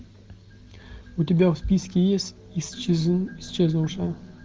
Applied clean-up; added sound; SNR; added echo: none; none; none; none.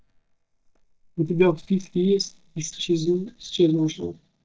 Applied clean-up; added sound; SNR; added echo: neural mask model DeepFilterNet 3.